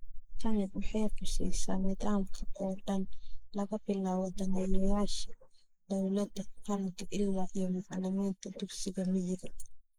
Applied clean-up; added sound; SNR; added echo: neural mask model Resemble Enhance denoiser.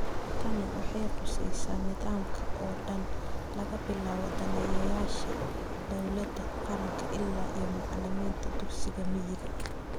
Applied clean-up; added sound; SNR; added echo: none; Waves, surf; -4 dB; none.